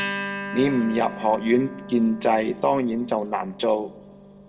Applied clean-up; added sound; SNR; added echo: none; Acoustic guitar; 11 dB; reverberation time 1.5 s.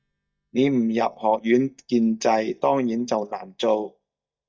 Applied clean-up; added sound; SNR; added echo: neural mask model DeepFilterNet 3.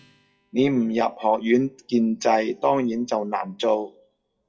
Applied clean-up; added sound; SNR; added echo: classical method WPE with log-MMSE.